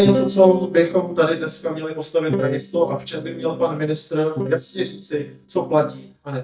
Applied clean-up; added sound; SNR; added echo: neural mask model DeepFilterNet 3.